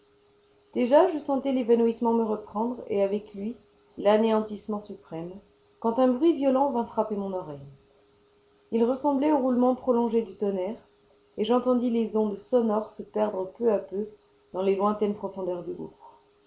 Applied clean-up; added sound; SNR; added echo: none; none; none; none.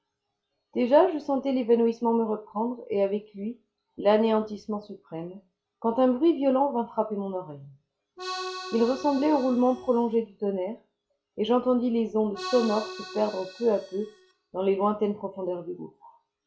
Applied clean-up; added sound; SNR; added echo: classical method log-MMSE.